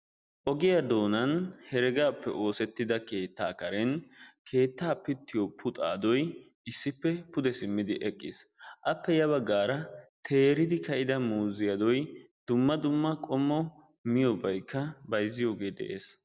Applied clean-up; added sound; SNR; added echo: none; none; none; none.